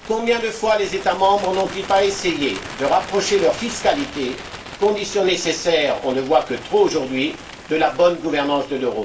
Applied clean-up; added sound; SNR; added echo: none; Bird; 15 dB; reverberation time 0.3 s.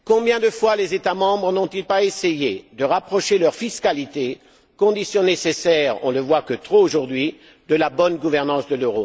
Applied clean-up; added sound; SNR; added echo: none; none; none; none.